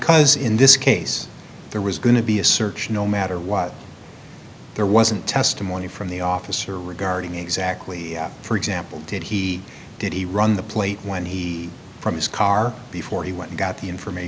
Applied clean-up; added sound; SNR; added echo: none; none; none; none.